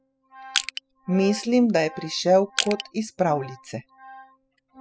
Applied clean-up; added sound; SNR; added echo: classical method spectral subtraction.